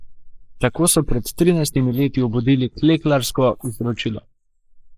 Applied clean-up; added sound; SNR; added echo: neural mask model Resemble Enhance denoiser.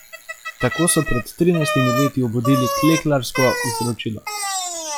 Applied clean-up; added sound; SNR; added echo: classical method log-MMSE.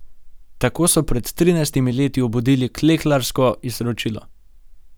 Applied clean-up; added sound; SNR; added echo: none; none; none; none.